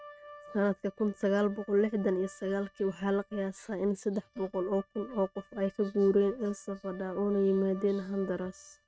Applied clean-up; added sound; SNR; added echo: neural mask model RNNoise.